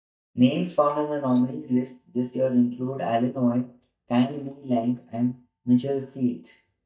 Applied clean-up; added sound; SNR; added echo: neural mask model DeepFilterNet 3.